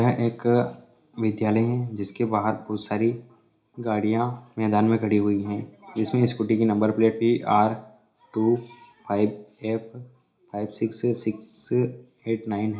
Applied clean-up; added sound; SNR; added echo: none; none; none; reverberation time 0.4 s.